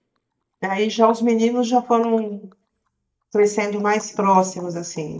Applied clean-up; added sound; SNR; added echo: neural mask model DeepFilterNet 3.